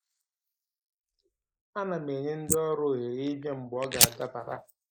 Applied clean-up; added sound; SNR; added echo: neural mask model Resemble Enhance denoiser.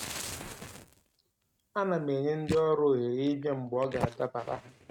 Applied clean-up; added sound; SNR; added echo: neural mask model RNNoise.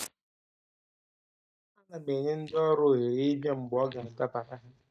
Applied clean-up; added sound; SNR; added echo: neural mask model DeepFilterNet 3.